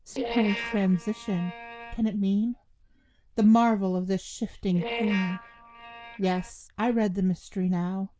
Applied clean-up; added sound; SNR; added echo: neural diffusion model UNIVERSE++.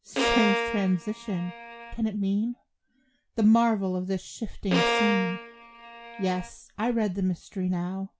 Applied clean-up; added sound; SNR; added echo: none; Bowed string instrument; 2 dB; none.